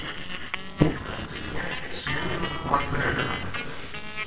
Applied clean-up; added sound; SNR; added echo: neural separator model SepFormer WHAMR!.